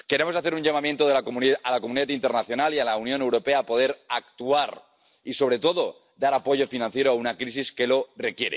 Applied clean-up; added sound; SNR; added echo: none; none; none; none.